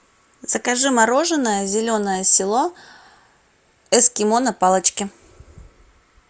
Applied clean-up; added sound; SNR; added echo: none; none; none; none.